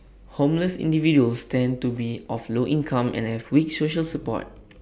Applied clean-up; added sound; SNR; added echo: none; none; none; none.